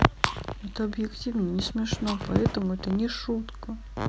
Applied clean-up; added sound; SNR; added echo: none; Fire; 17 dB; none.